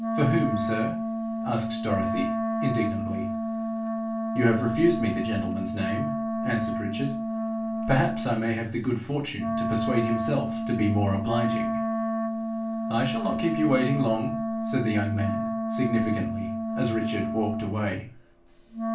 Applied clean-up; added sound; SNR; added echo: none; Wind instrument, woodwind instrument; 1 dB; reverberation time 0.3 s.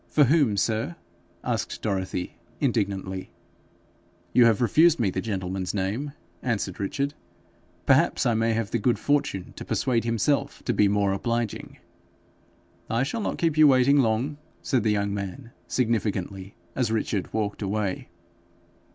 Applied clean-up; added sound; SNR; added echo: none; none; none; none.